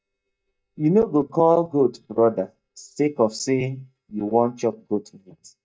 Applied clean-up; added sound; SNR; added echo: neural mask model DeepFilterNet 3.